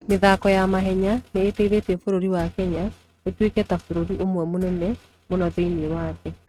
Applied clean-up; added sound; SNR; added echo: neural mask model RNNoise.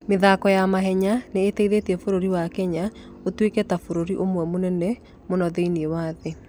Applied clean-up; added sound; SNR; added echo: none; none; none; none.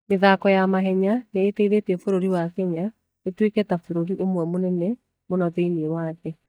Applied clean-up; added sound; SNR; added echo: neural mask model DeepFilterNet 3.